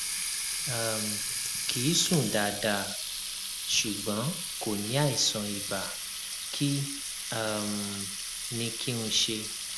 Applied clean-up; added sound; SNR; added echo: none; Water tap, faucet; 0 dB; none.